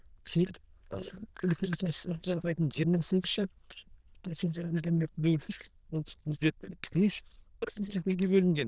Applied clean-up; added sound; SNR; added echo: neural diffusion model UNIVERSE++.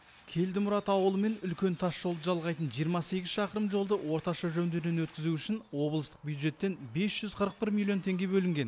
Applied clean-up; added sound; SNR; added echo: none; none; none; none.